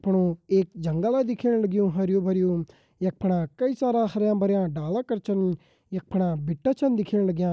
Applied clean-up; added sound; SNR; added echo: none; none; none; none.